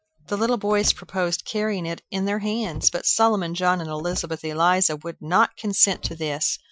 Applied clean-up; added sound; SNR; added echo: classical method Wiener filter.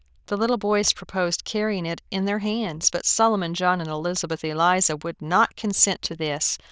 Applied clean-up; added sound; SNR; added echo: neural diffusion model UNIVERSE++.